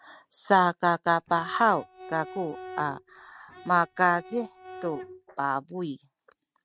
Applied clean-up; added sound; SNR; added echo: neural mask model RNNoise.